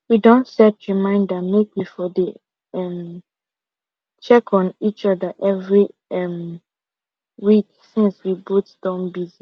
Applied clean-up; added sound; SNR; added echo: none; none; none; none.